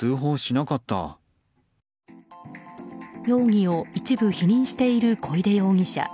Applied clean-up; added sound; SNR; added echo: none; none; none; none.